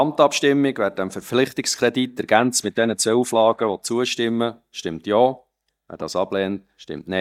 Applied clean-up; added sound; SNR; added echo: neural mask model DeepFilterNet 3.